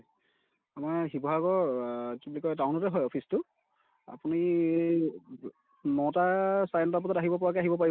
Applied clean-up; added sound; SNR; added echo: none; none; none; none.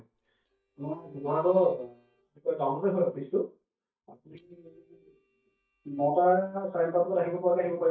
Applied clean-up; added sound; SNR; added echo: neural mask model DeepFilterNet 3.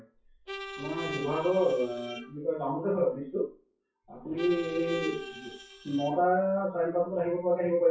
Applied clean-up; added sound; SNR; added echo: classical method WPE with log-MMSE.